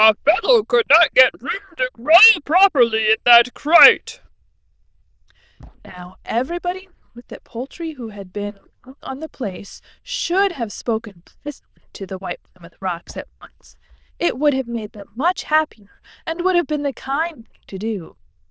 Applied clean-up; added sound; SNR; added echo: neural diffusion model UNIVERSE++.